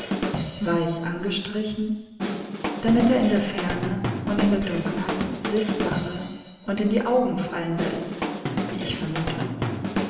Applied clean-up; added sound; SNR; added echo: none; Drum / Drum kit; 4 dB; reverberation time 1.3 s.